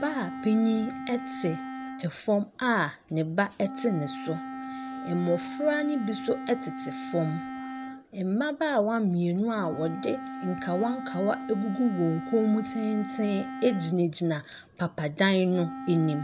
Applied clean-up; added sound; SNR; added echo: none; Wind instrument, woodwind instrument; 10 dB; none.